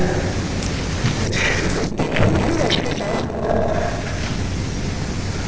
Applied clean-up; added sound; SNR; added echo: neural separator model SepFormer DNS4.